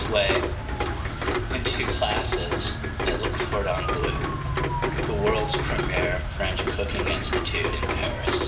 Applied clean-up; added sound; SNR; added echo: none; Rain; -2 dB; reverberation time 0.7 s.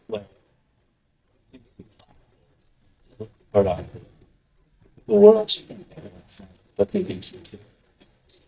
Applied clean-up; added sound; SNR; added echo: neural mask model DeepFilterNet 3.